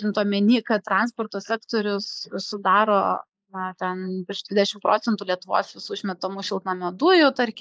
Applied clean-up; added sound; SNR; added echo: neural mask model Resemble Enhance denoiser.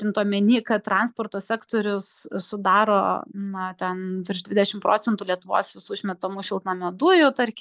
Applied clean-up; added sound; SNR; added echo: none; none; none; none.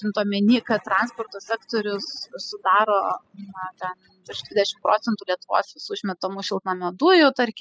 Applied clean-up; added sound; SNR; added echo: classical method spectral subtraction.